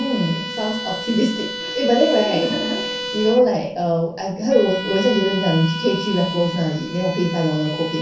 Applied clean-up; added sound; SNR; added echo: none; Bowed string instrument; 9 dB; reverberation time 0.6 s.